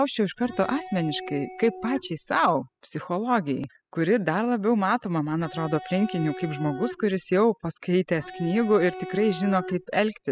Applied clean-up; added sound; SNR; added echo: classical method spectral subtraction.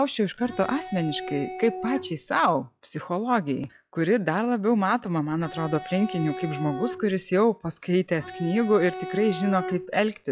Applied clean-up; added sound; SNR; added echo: classical method log-MMSE.